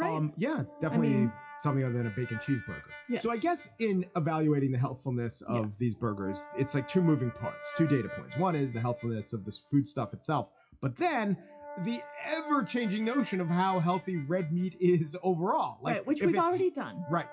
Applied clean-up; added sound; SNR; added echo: classical method WPE with log-MMSE.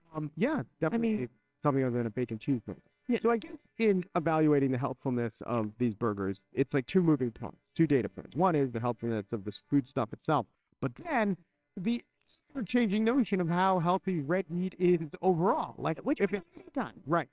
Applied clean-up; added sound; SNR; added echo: neural separator model SepFormer WHAMR!.